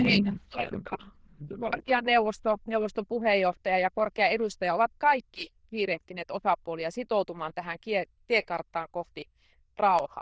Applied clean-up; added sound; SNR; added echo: neural diffusion model UNIVERSE++.